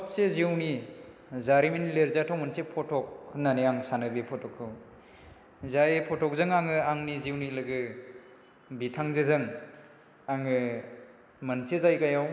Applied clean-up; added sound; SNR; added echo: none; none; none; none.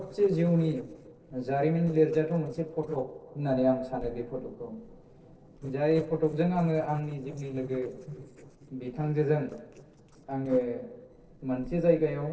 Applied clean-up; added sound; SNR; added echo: neural separator model SepFormer DNS4.